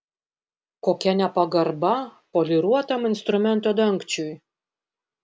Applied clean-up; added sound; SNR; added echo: none; none; none; none.